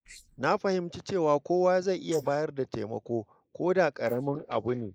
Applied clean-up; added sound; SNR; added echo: neural mask model Resemble Enhance denoiser.